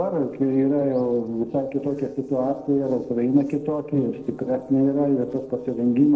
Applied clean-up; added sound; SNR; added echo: neural separator model SepFormer DNS4.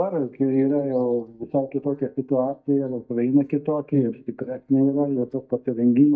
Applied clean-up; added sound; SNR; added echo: neural mask model DeepFilterNet 3.